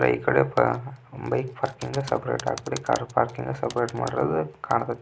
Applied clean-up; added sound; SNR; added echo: none; Typing; 19 dB; none.